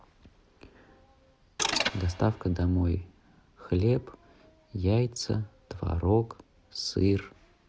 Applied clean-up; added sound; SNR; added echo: none; Mechanisms; 5 dB; none.